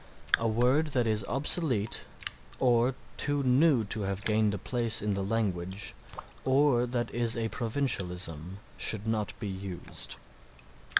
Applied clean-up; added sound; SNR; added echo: none; Raindrop; 14 dB; none.